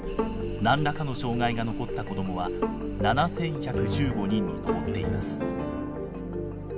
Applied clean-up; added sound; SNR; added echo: none; Bowed string instrument; 10 dB; none.